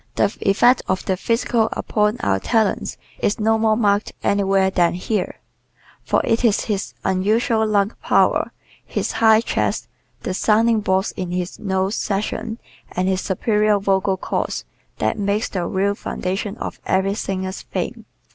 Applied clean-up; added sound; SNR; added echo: none; none; none; none.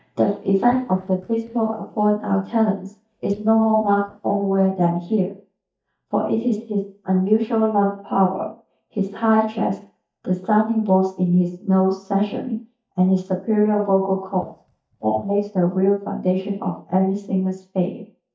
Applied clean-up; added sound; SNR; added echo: neural mask model DeepFilterNet 3.